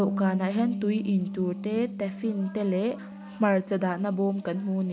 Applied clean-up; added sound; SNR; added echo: none; Bass guitar; 8 dB; none.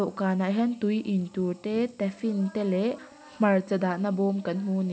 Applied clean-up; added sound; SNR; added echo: none; none; none; none.